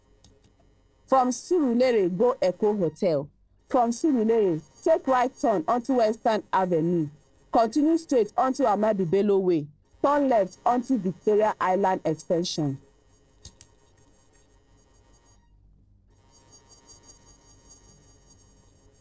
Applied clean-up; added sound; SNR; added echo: neural separator model SepFormer DNS4.